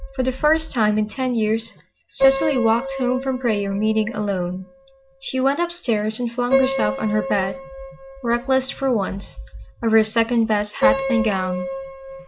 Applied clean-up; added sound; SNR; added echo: none; Piano; 6 dB; none.